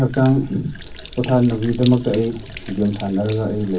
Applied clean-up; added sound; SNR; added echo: none; Sink (filling or washing); 14 dB; reverberation time 0.3 s.